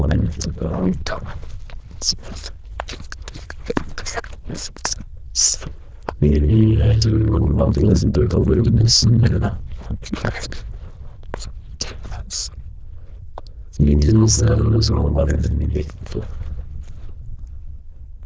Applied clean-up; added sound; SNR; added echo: neural diffusion model UNIVERSE++.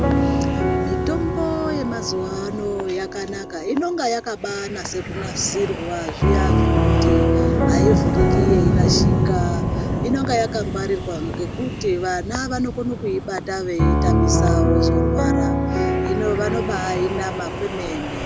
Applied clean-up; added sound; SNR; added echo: none; Piano + Wind; -5 dB; none.